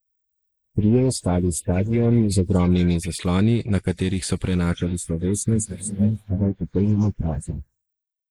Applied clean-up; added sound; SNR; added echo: neural mask model Resemble Enhance denoiser.